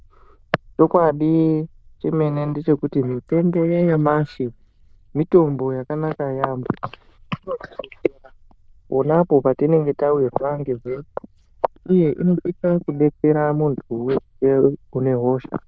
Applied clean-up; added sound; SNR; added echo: neural diffusion model UNIVERSE++.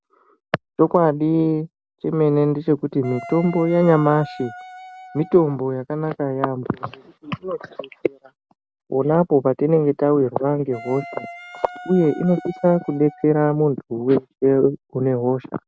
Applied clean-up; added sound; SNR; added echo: none; Wind instrument, woodwind instrument; 17 dB; none.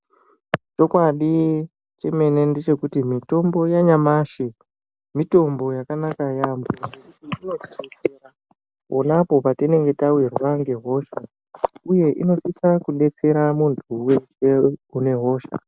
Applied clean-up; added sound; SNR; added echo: none; none; none; none.